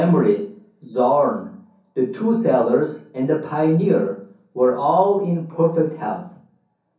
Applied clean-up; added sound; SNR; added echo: none; none; none; reverberation time 0.6 s.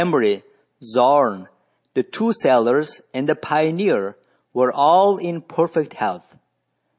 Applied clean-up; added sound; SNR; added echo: none; none; none; none.